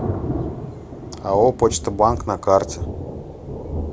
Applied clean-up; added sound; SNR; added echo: none; Thunder; 6 dB; none.